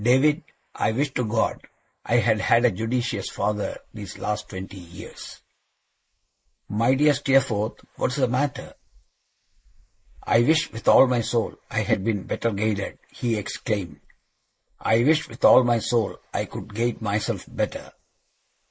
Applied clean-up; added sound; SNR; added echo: neural mask model Resemble Enhance denoiser.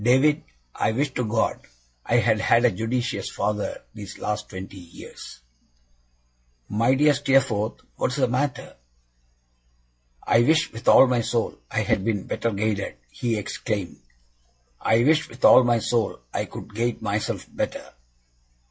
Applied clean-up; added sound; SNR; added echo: classical method log-MMSE.